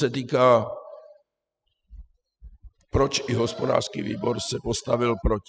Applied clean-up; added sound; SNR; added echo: classical method spectral subtraction.